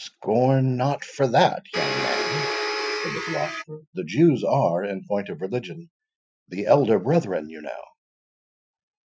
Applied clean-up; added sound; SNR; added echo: classical method Wiener filter.